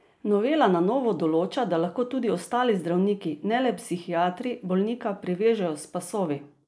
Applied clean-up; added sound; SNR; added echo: neural mask model Resemble Enhance denoiser.